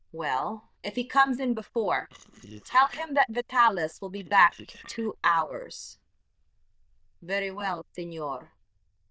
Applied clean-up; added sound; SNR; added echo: neural diffusion model UNIVERSE++.